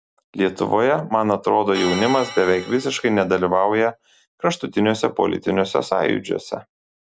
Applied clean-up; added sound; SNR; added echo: none; Organ; 13 dB; none.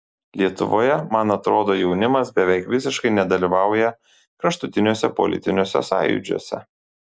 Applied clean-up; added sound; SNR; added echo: neural mask model Resemble Enhance denoiser.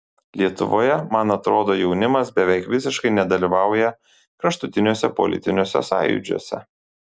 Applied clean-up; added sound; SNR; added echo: none; none; none; none.